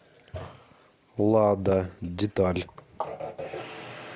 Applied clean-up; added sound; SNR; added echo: none; none; none; none.